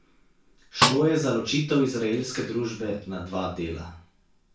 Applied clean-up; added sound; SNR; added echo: none; Snare drum; -2 dB; reverberation time 0.3 s.